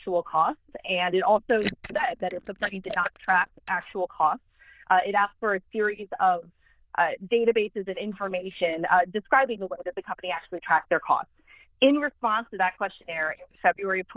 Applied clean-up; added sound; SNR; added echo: neural diffusion model UNIVERSE++.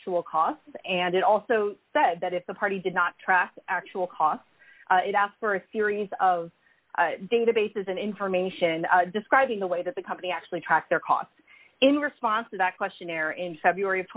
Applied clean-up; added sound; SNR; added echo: none; none; none; none.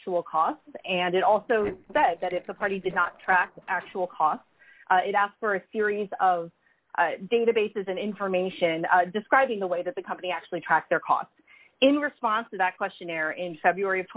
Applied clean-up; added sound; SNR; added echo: neural separator model SepFormer DNS4.